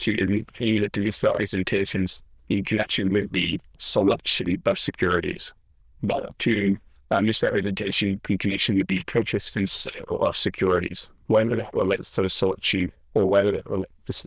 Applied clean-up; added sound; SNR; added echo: neural diffusion model UNIVERSE++.